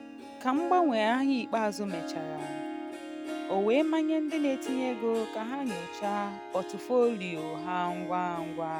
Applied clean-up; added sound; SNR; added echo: none; Harp; 9 dB; none.